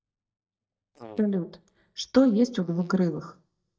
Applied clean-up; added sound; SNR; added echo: neural mask model DeepFilterNet 3.